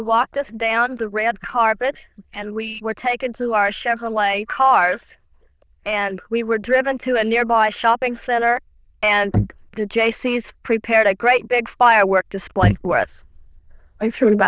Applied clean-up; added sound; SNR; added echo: neural diffusion model UNIVERSE++.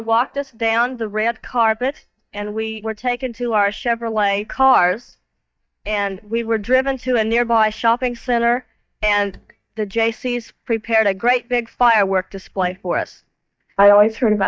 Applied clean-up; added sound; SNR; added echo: neural mask model DeepFilterNet 3.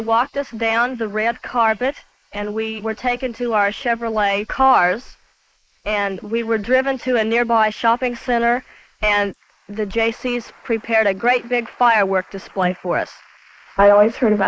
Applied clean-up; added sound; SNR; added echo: neural mask model Resemble Enhance denoiser.